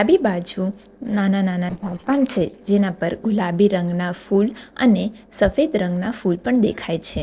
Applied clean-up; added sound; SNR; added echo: neural separator model SepFormer DNS4.